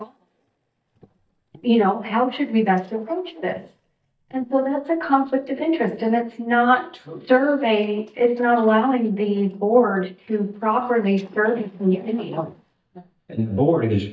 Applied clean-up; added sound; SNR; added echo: neural mask model DeepFilterNet 3.